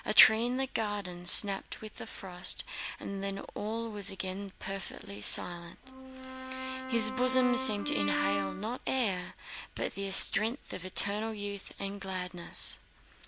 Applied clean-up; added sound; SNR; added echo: none; Brass instrument; 6 dB; none.